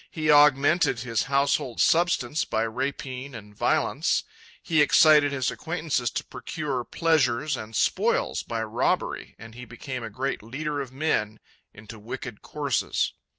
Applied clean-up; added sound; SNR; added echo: none; none; none; none.